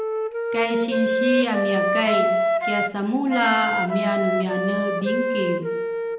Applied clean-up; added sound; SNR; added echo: none; Wind instrument, woodwind instrument; -1 dB; reverberation time 0.8 s.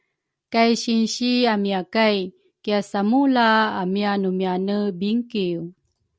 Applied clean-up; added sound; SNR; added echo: none; none; none; none.